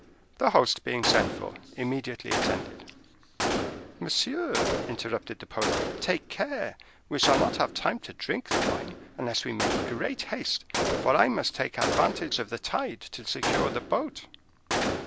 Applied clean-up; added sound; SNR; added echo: none; Gunshot, gunfire; 3 dB; none.